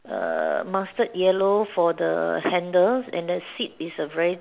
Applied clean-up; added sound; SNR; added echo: none; none; none; none.